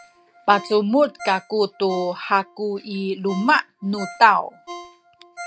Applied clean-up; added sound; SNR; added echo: none; Ringtone; 18 dB; none.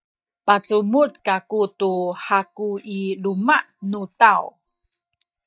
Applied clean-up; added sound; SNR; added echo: neural mask model DeepFilterNet 3.